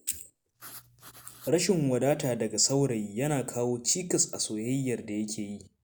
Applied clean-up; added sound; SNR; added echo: none; Writing; 19 dB; none.